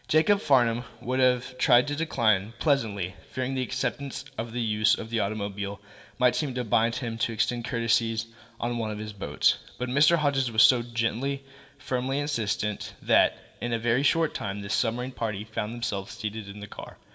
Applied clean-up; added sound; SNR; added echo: none; none; none; reverberation time 0.4 s.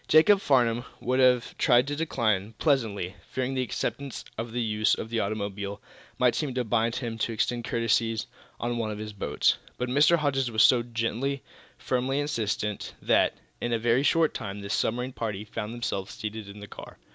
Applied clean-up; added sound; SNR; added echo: none; none; none; none.